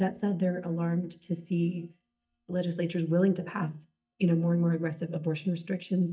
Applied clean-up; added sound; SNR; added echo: neural mask model DeepFilterNet 3.